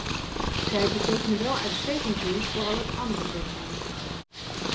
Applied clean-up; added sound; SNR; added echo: none; Purr; -1 dB; none.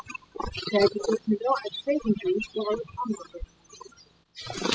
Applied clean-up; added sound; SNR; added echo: classical method spectral subtraction.